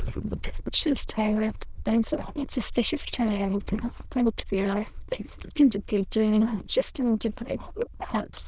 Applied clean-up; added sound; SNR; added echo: neural diffusion model UNIVERSE++.